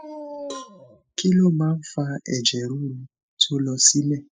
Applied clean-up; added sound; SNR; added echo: classical method spectral subtraction.